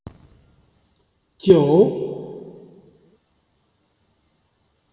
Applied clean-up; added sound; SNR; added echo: none; none; none; reverberation time 1.9 s.